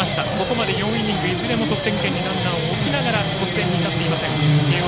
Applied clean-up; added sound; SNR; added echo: none; Guitar; -2 dB; none.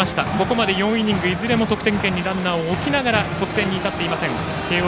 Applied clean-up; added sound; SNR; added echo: none; none; none; none.